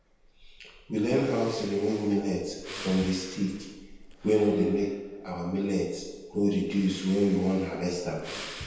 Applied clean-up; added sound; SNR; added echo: none; Breathing; 17 dB; reverberation time 1.1 s.